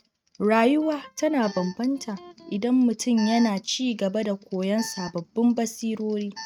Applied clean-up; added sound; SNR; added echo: neural mask model RNNoise.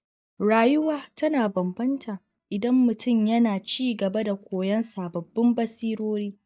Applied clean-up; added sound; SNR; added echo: neural mask model DeepFilterNet 3.